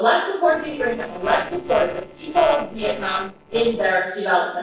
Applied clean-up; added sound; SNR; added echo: neural separator model SepFormer DNS4.